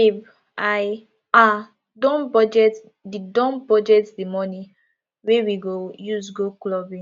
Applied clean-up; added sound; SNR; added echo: none; none; none; none.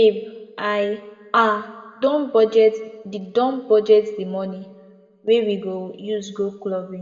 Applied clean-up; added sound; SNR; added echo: none; none; none; reverberation time 0.9 s.